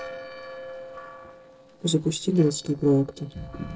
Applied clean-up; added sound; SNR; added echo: neural separator model SepFormer DNS4.